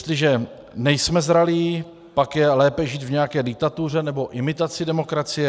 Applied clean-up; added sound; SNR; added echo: none; none; none; none.